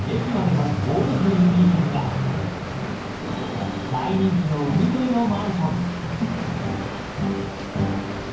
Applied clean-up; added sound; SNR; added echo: none; Water; 10 dB; reverberation time 0.9 s.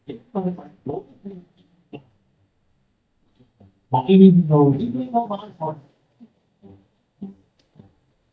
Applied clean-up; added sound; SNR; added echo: neural mask model DeepFilterNet 3.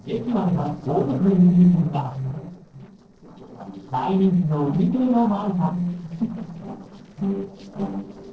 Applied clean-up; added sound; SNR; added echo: neural separator model SepFormer DNS4.